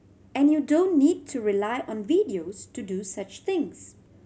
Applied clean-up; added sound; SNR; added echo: none; none; none; none.